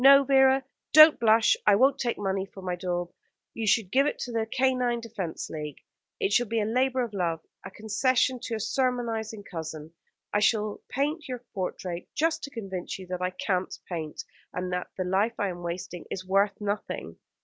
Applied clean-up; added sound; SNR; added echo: none; none; none; none.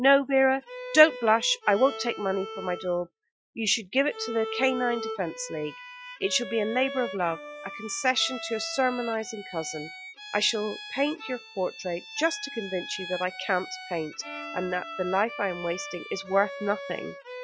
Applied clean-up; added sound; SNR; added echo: classical method Wiener filter.